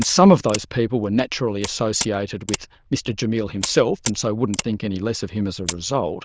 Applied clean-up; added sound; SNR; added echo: neural diffusion model UNIVERSE++.